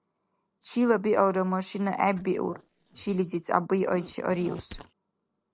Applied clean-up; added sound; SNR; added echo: neural separator model SepFormer DNS4.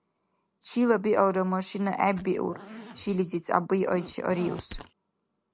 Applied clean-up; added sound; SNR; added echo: none; Zipper (clothing); 16 dB; none.